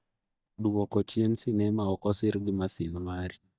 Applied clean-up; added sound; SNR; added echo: neural mask model DeepFilterNet 3.